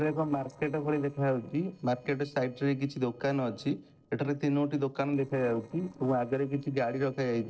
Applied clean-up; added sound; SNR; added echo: neural separator model SepFormer DNS4.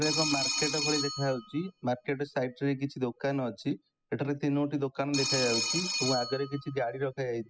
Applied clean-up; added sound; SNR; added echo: classical method spectral subtraction.